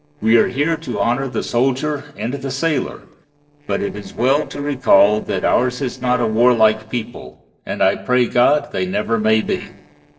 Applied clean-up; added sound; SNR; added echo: neural separator model SepFormer DNS4.